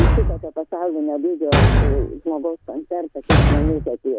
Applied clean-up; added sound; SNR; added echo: none; Thump, thud; -5 dB; none.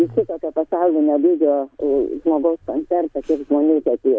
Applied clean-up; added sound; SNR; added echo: none; none; none; none.